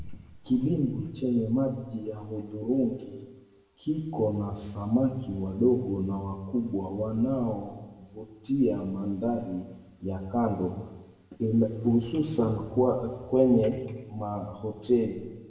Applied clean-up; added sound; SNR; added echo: none; none; none; reverberation time 1.1 s.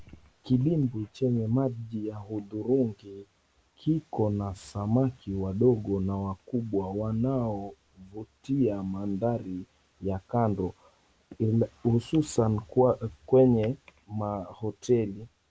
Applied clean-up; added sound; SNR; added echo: none; none; none; none.